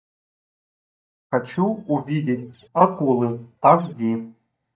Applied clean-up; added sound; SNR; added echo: neural mask model DeepFilterNet 3.